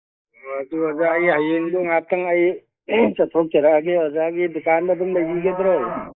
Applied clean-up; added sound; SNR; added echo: neural mask model Resemble Enhance denoiser.